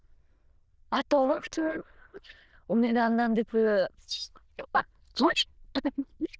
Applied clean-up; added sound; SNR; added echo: neural diffusion model UNIVERSE++.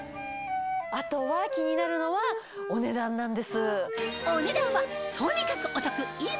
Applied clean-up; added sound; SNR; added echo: none; Wind instrument, woodwind instrument; 3 dB; none.